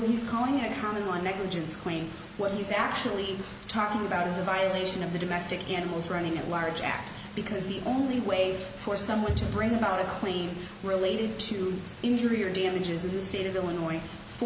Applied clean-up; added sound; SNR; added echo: none; none; none; none.